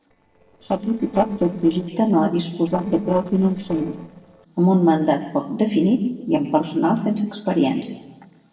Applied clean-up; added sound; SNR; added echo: neural separator model SepFormer DNS4.